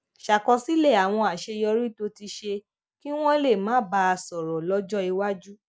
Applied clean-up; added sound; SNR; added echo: none; none; none; none.